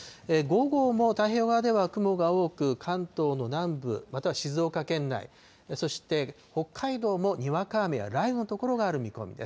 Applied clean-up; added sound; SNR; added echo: none; none; none; none.